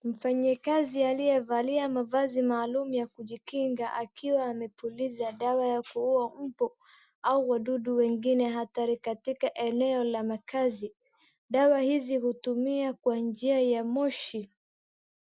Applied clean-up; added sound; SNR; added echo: none; none; none; none.